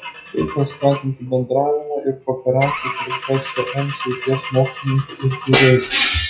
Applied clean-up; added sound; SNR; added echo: classical method WPE with log-MMSE.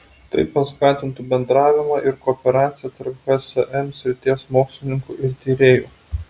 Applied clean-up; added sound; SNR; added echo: none; none; none; none.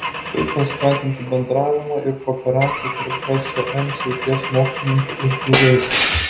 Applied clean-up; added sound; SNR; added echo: none; Glass / Engine / Car; 5 dB; reverberation time 0.4 s.